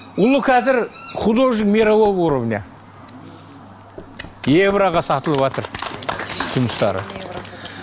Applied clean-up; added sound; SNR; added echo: none; Chirp, tweet + Knock / Wood; 19 dB; none.